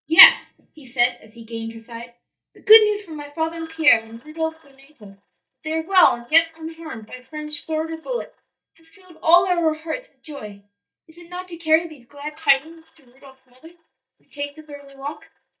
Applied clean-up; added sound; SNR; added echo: neural mask model DeepFilterNet 3.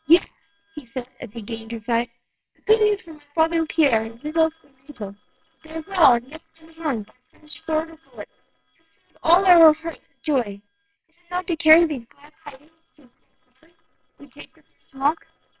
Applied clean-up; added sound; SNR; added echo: neural separator model SepFormer WHAMR!.